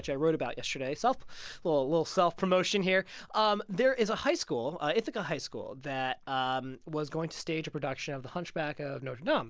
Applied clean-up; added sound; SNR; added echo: none; none; none; none.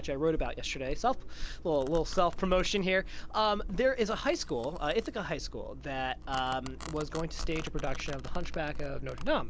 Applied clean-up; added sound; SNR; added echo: none; Domestic sounds, home sounds; 5 dB; none.